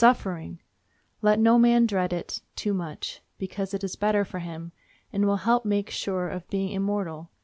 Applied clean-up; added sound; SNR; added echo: none; none; none; none.